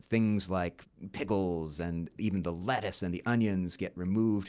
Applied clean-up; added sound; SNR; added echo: none; none; none; none.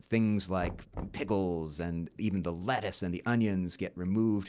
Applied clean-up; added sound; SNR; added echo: none; Knock; 16 dB; none.